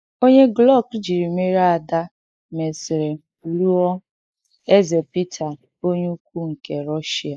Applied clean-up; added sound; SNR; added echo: neural mask model Resemble Enhance denoiser.